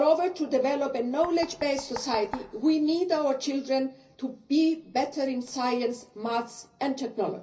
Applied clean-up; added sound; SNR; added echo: none; Knock; 17 dB; reverberation time 0.5 s.